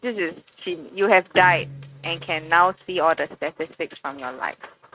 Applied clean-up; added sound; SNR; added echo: neural mask model RNNoise.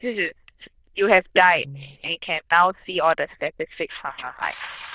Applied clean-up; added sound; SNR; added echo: neural diffusion model UNIVERSE++.